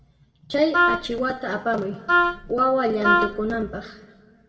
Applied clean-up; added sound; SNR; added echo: none; Wind instrument, woodwind instrument; -3 dB; reverberation time 1.3 s.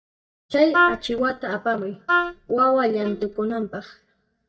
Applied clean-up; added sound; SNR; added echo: neural mask model DeepFilterNet 3.